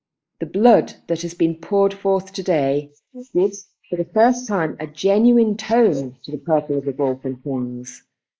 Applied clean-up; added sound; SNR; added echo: neural mask model Resemble Enhance denoiser.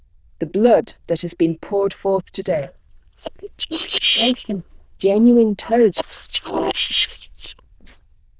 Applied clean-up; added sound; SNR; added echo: neural diffusion model UNIVERSE++.